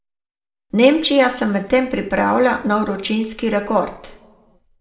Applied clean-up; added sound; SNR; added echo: none; none; none; reverberation time 0.8 s.